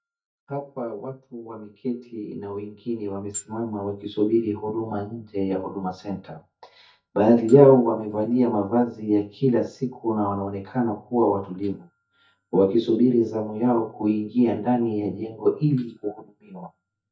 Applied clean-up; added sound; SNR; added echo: neural mask model DeepFilterNet 3.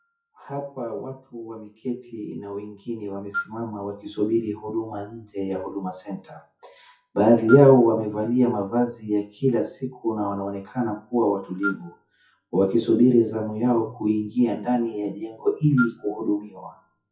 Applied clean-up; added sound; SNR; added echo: classical method WPE with log-MMSE.